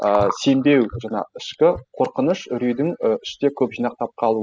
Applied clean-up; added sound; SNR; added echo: classical method spectral subtraction.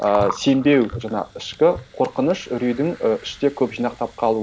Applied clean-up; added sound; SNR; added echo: none; Gurgling; 16 dB; none.